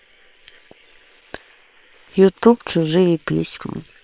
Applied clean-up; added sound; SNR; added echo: neural separator model SepFormer WHAM!.